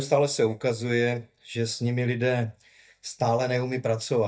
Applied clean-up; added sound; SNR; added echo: neural mask model DeepFilterNet 3.